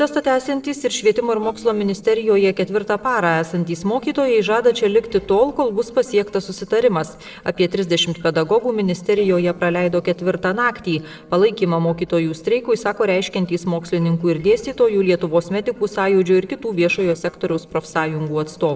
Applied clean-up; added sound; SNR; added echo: neural separator model SepFormer DNS4.